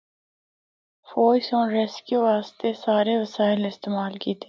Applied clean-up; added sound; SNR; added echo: none; none; none; none.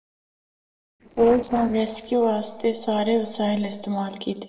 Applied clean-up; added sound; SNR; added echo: neural separator model SepFormer DNS4.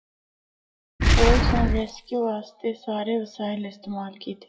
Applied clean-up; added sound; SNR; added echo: classical method WPE with log-MMSE.